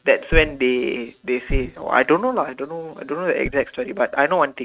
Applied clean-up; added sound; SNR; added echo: neural mask model RNNoise.